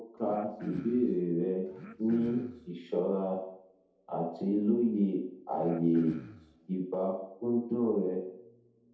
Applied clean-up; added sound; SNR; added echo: none; Cough; 15 dB; reverberation time 0.8 s.